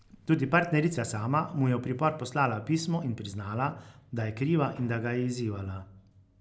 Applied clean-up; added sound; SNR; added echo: none; none; none; none.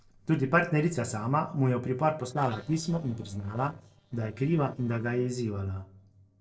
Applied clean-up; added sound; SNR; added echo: neural separator model SepFormer DNS4.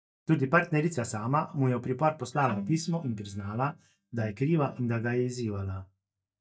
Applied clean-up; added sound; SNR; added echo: neural mask model DeepFilterNet 3.